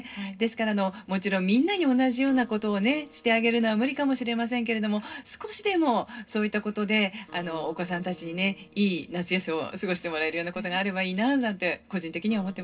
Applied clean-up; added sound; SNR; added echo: neural separator model SepFormer DNS4.